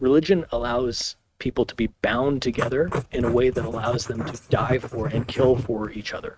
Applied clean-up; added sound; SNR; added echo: neural mask model RNNoise.